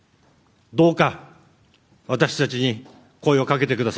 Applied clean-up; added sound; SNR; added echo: none; none; none; none.